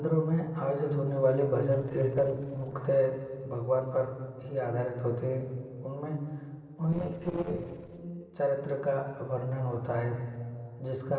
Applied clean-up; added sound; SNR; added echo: neural separator model SepFormer DNS4.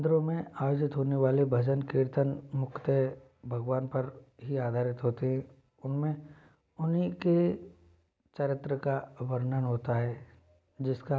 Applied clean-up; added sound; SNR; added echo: none; none; none; none.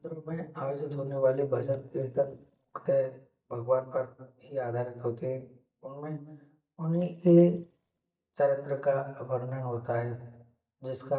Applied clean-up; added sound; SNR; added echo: neural mask model DeepFilterNet 3.